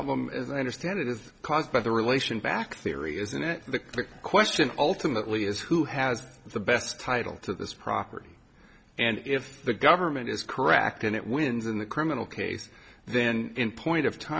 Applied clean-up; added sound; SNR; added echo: none; none; none; none.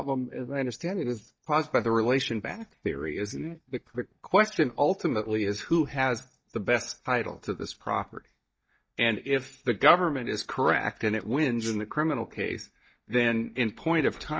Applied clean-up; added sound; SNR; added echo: neural mask model DeepFilterNet 3.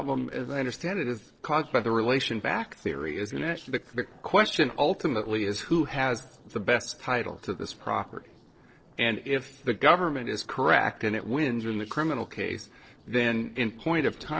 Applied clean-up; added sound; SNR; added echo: neural separator model SepFormer DNS4.